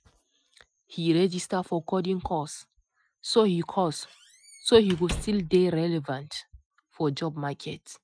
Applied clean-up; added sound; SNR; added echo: classical method Wiener filter.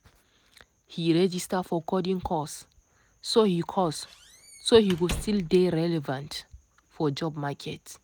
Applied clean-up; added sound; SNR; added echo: none; Squeak / Slam; 13 dB; none.